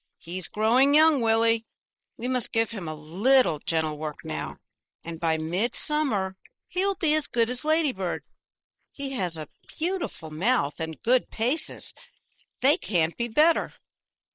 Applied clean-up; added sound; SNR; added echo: neural mask model Resemble Enhance denoiser.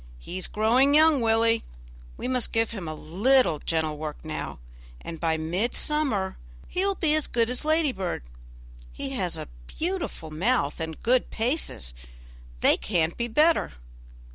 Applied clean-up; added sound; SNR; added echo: none; none; none; none.